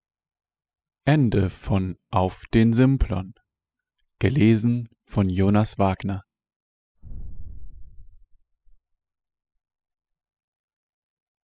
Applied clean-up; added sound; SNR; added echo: classical method spectral subtraction.